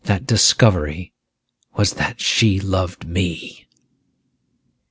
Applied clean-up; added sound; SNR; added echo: none; none; none; none.